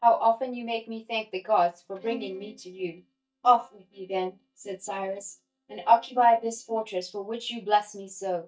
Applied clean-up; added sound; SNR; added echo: neural mask model DeepFilterNet 3.